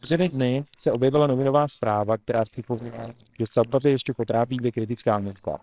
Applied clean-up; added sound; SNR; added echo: neural separator model SepFormer WHAMR!.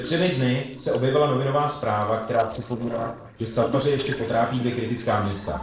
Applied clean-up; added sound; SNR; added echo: neural separator model SepFormer DNS4.